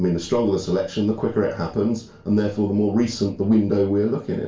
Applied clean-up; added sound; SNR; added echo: none; none; none; reverberation time 0.2 s.